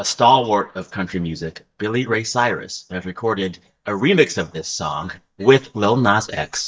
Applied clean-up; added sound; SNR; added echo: neural mask model DeepFilterNet 3.